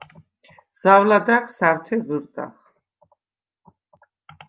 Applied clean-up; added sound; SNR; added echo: none; none; none; none.